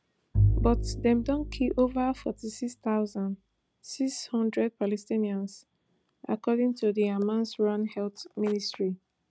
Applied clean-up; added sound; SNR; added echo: none; Bowed string instrument; 1 dB; none.